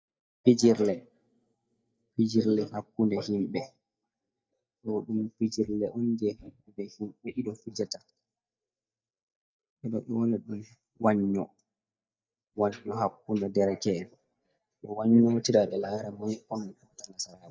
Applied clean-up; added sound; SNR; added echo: neural mask model DeepFilterNet 3.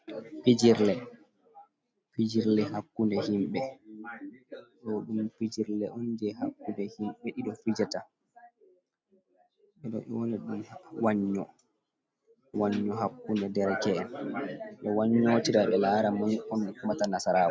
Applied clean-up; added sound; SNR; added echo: none; none; none; none.